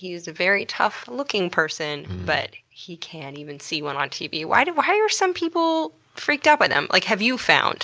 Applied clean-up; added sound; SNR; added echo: none; none; none; none.